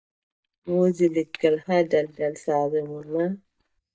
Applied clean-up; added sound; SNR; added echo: neural mask model DeepFilterNet 3.